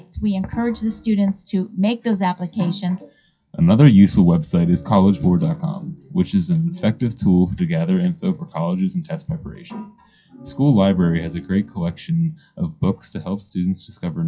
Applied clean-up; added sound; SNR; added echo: classical method WPE with log-MMSE.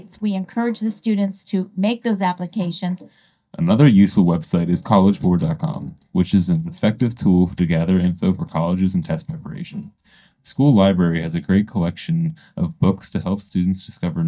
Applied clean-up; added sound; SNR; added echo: neural mask model DeepFilterNet 3.